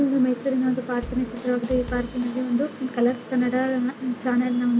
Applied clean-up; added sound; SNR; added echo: none; Bass drum / Drum kit; 16 dB; none.